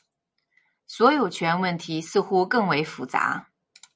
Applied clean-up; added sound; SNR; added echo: none; none; none; none.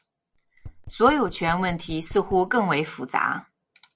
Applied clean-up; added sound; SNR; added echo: none; Knock; 16 dB; none.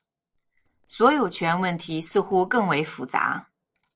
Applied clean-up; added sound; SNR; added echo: neural separator model SepFormer DNS4.